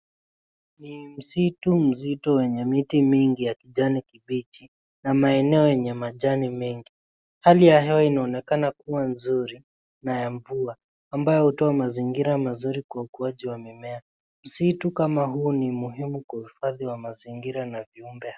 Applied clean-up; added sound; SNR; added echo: none; none; none; none.